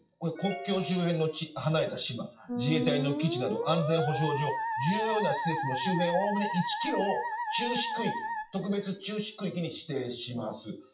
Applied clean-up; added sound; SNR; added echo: classical method WPE with log-MMSE.